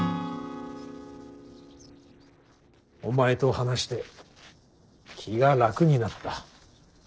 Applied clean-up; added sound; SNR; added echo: neural separator model SepFormer DNS4.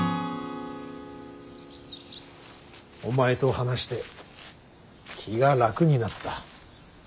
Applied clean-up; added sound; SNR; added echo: none; Acoustic guitar / Strum; 10 dB; none.